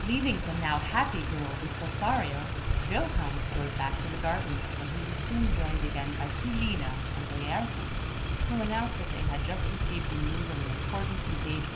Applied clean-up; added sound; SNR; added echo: none; Motor vehicle (road); -3 dB; reverberation time 1.4 s.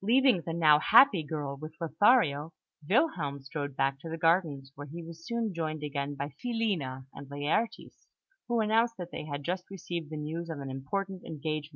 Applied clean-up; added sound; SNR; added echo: none; none; none; none.